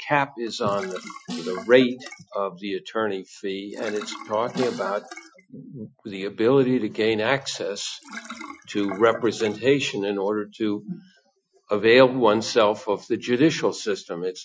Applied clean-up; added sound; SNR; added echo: classical method Wiener filter.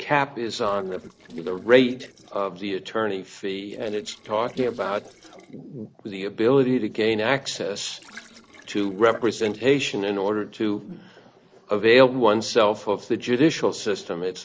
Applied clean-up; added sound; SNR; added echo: neural separator model SepFormer DNS4.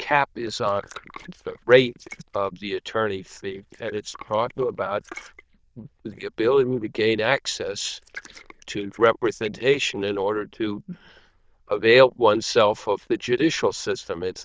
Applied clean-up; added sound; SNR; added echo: neural diffusion model UNIVERSE++.